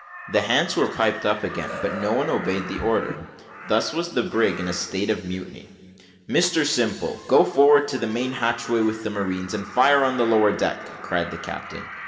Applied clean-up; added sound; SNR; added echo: none; Crow; 14 dB; reverberation time 2.1 s.